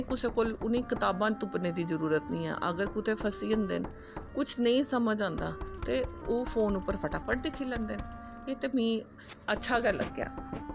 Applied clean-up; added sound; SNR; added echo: none; Wind instrument, woodwind instrument + Knock; 10 dB; none.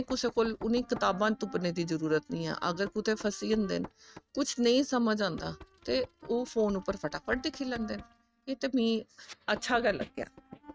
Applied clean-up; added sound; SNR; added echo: neural mask model RNNoise.